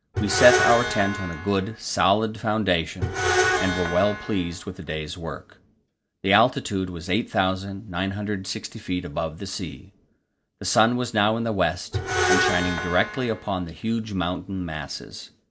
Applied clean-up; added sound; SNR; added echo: none; Screech; 2 dB; none.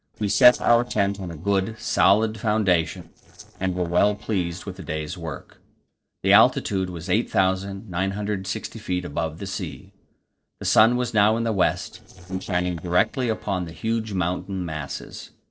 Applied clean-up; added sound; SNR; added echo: neural separator model SepFormer DNS4.